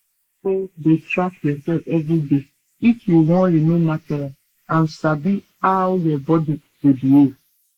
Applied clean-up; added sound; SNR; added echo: neural mask model Resemble Enhance denoiser.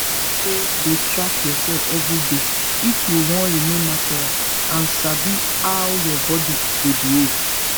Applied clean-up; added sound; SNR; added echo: none; Water; -4 dB; none.